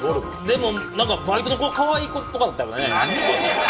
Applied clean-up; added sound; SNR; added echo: none; none; none; reverberation time 0.2 s.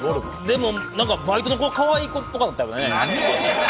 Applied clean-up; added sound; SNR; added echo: none; none; none; none.